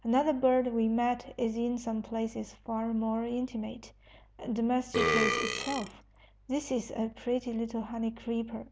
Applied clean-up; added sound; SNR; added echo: none; Burping, eructation; 0 dB; none.